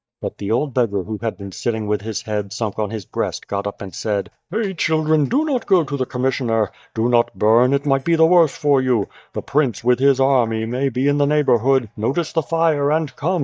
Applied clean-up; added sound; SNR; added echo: neural mask model DeepFilterNet 3.